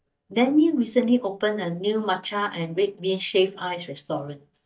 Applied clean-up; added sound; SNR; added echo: neural mask model DeepFilterNet 3.